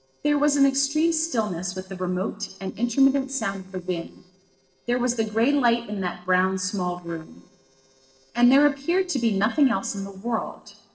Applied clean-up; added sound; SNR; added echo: neural separator model SepFormer DNS4.